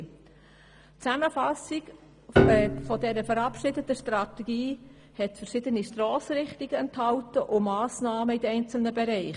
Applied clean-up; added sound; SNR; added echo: none; Piano; 0 dB; none.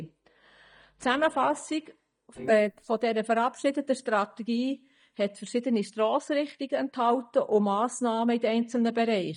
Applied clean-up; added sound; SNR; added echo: neural mask model DeepFilterNet 3.